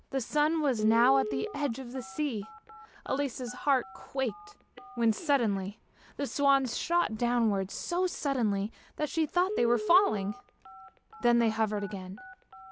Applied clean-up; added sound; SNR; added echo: none; Telephone; 13 dB; none.